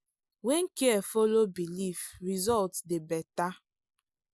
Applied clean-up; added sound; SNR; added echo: none; none; none; none.